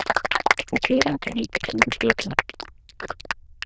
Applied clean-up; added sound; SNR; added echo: neural diffusion model UNIVERSE++.